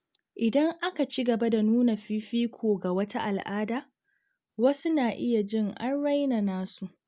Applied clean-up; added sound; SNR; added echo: none; none; none; none.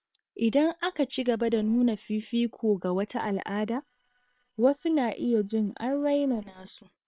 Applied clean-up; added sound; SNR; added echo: neural separator model SepFormer WHAM!.